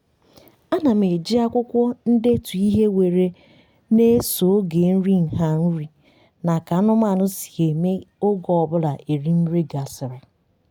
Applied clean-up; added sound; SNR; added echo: none; none; none; none.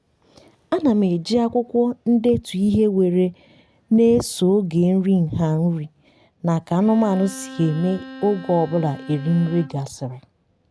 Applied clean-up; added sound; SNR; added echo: none; Bowed string instrument; 17 dB; none.